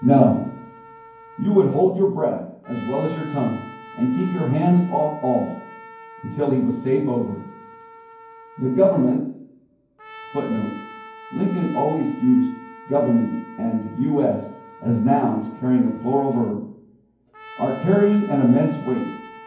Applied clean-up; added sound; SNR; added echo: none; Trumpet; 20 dB; reverberation time 0.9 s.